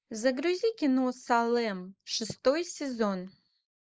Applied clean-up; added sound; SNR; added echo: neural mask model Resemble Enhance denoiser.